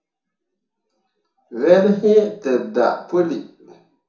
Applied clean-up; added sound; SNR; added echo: none; none; none; reverberation time 0.6 s.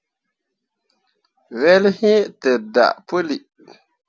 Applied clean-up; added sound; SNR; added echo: none; none; none; none.